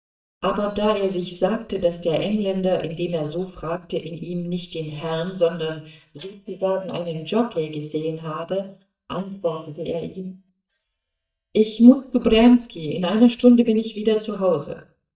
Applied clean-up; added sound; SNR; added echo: neural mask model DeepFilterNet 3.